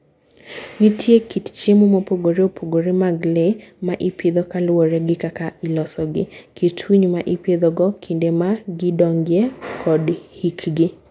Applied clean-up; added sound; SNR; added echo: none; none; none; none.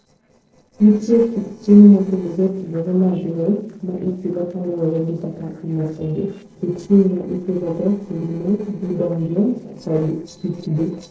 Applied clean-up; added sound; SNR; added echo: neural separator model SepFormer DNS4.